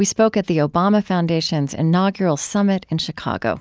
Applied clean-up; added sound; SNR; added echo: none; none; none; none.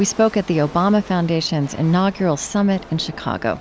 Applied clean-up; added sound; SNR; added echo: none; Rattle / Chatter / Hiss / Engine / Mechanisms; 20 dB; none.